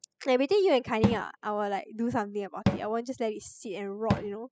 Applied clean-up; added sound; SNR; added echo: classical method spectral subtraction.